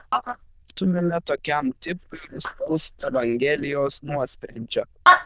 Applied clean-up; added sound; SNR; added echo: neural diffusion model UNIVERSE++.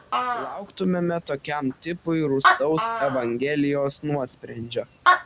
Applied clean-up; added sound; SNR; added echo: none; Animal; 1 dB; none.